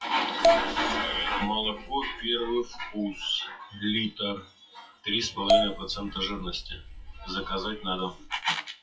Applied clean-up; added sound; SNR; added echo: classical method WPE with log-MMSE.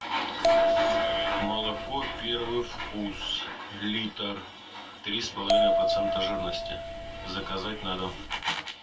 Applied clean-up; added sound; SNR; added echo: none; Bell; -4 dB; reverberation time 0.2 s.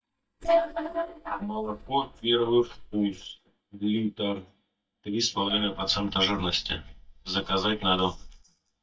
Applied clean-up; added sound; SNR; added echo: neural mask model DeepFilterNet 3.